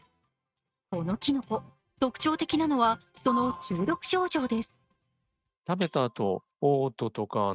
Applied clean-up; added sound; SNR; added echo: neural mask model RNNoise.